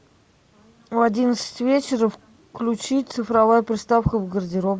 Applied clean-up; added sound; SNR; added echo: none; none; none; none.